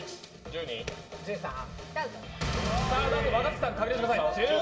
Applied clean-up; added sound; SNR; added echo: none; none; none; reverberation time 2.9 s.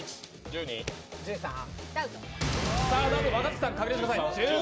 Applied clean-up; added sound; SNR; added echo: none; none; none; none.